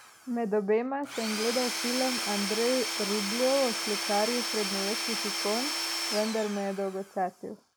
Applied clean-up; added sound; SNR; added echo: none; Tools / Domestic sounds, home sounds; 3 dB; none.